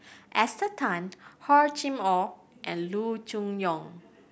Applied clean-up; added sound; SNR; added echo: none; none; none; none.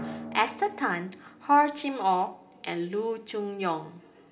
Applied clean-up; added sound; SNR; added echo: none; Drum; 17 dB; reverberation time 0.8 s.